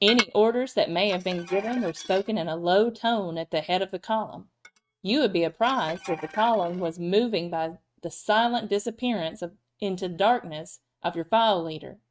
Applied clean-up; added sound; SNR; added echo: neural mask model RNNoise.